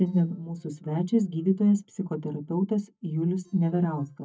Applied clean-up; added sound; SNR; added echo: neural mask model DeepFilterNet 3.